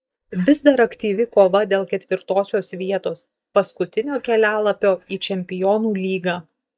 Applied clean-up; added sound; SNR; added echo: neural mask model DeepFilterNet 3.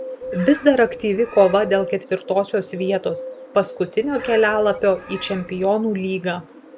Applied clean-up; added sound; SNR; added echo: none; Bird + Bird; 14 dB; none.